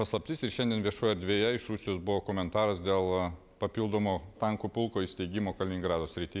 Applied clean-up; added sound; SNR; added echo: none; none; none; none.